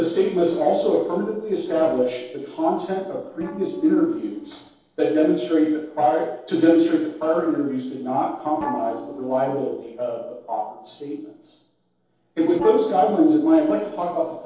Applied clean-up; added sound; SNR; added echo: neural separator model SepFormer DNS4.